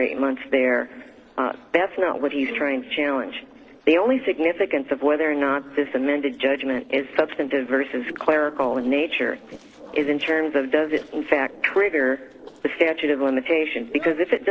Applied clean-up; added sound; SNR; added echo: neural separator model SepFormer DNS4.